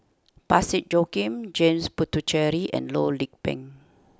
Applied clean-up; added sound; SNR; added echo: none; none; none; none.